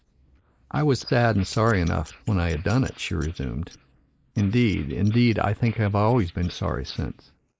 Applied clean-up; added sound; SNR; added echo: neural mask model Resemble Enhance denoiser.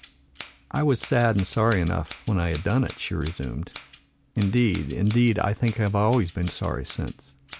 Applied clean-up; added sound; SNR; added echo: none; Scissors; 7 dB; none.